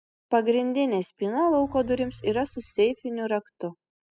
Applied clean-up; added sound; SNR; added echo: classical method spectral subtraction.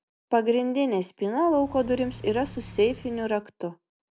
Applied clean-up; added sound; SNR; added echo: none; Accelerating, revving, vroom / Car; 17 dB; none.